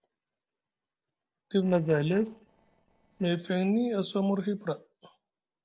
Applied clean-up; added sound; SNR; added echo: neural separator model SepFormer DNS4.